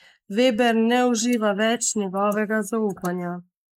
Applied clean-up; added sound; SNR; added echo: neural mask model Resemble Enhance denoiser.